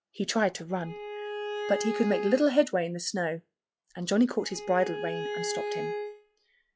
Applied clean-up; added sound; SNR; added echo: classical method log-MMSE.